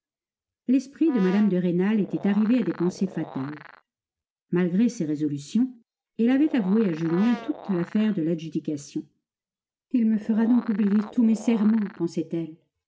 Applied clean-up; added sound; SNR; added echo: none; Animal + Brass instrument; 17 dB; none.